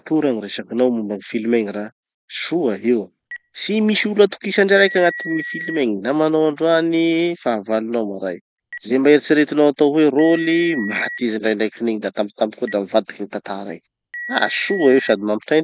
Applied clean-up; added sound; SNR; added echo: none; Telephone; 14 dB; none.